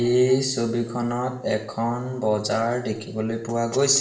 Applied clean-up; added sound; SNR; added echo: none; none; none; reverberation time 0.8 s.